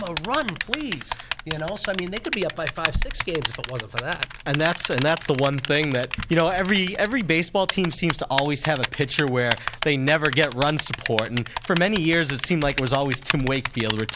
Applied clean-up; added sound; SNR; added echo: none; Typing; 7 dB; none.